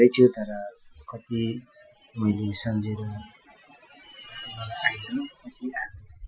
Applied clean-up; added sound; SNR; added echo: classical method Wiener filter.